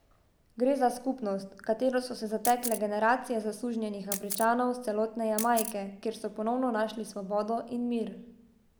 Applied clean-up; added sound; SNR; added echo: none; Camera; 10 dB; none.